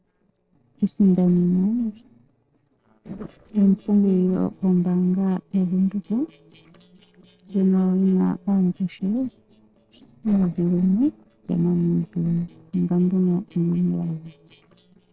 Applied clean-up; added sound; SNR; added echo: neural separator model SepFormer DNS4.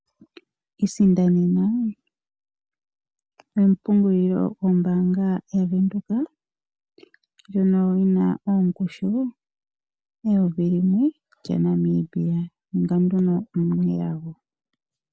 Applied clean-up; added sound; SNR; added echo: none; none; none; none.